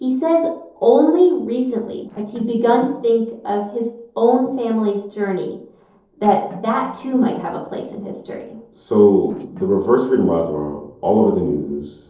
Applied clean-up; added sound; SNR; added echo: neural separator model SepFormer DNS4.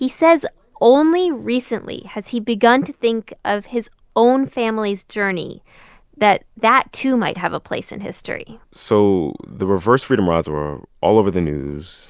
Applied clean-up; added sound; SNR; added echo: none; none; none; none.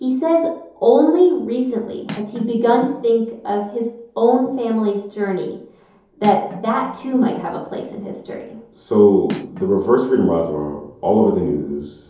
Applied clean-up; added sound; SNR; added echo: none; Cutlery, silverware; 19 dB; reverberation time 2.8 s.